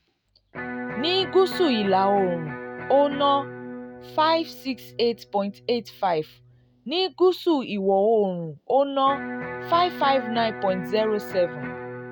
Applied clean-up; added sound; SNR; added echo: none; Electric guitar; 12 dB; none.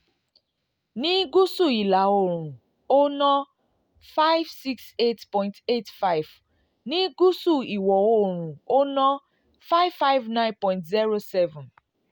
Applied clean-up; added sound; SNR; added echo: none; none; none; none.